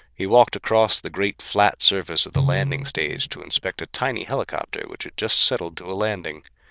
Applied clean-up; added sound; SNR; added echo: neural diffusion model UNIVERSE++.